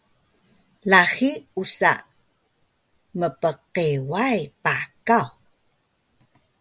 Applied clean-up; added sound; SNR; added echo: none; none; none; none.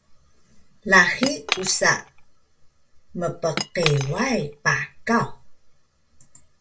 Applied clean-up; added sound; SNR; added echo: none; Cutlery, silverware / Chink, clink; 9 dB; reverberation time 0.2 s.